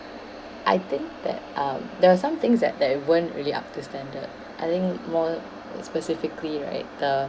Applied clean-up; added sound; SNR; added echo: none; none; none; none.